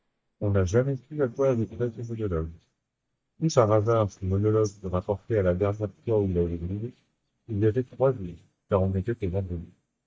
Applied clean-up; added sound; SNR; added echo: neural mask model DeepFilterNet 3.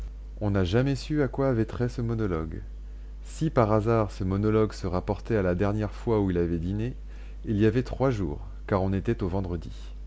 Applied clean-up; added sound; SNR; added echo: none; none; none; none.